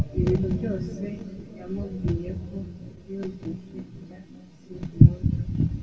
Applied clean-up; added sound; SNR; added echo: none; none; none; reverberation time 2.6 s.